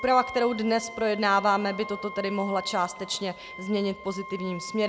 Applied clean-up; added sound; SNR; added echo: none; Wind instrument, woodwind instrument; 14 dB; none.